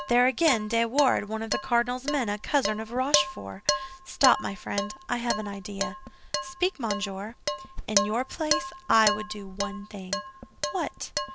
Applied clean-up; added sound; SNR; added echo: none; Dishes, pots, and pans; 5 dB; none.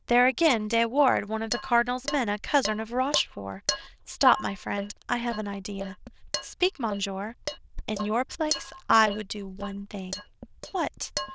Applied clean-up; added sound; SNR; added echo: neural diffusion model UNIVERSE++.